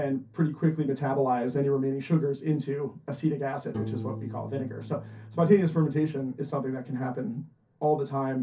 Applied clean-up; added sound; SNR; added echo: none; Piano; 16 dB; reverberation time 0.3 s.